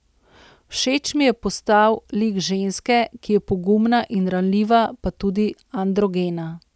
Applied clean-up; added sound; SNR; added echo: none; none; none; none.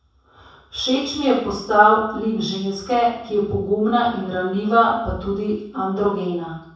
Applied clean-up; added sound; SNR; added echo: none; none; none; reverberation time 0.7 s.